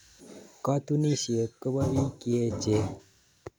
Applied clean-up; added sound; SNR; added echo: none; none; none; none.